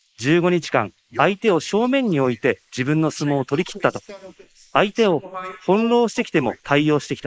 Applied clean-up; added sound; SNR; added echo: neural mask model Resemble Enhance denoiser.